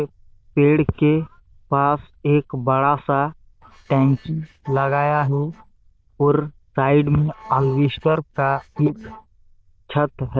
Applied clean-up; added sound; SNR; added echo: neural diffusion model UNIVERSE++.